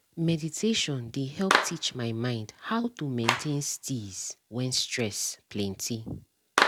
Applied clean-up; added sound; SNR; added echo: none; Clapping; 3 dB; none.